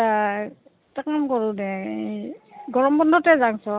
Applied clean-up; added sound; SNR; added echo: none; none; none; none.